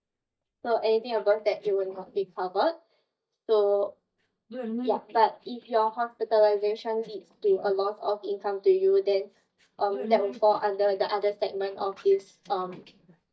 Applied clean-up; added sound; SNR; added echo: neural mask model DeepFilterNet 3.